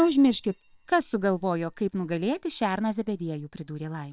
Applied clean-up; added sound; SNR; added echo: neural separator model SepFormer WHAM!.